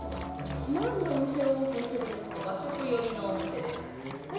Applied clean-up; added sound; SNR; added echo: none; Dog; 14 dB; reverberation time 1.0 s.